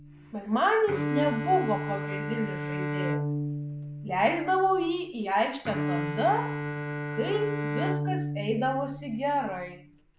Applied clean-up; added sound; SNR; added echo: none; Bowed string instrument; 4 dB; none.